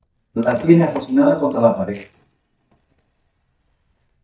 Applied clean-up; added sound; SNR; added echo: neural mask model DeepFilterNet 3.